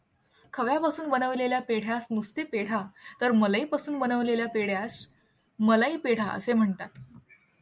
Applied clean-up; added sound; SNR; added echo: none; none; none; none.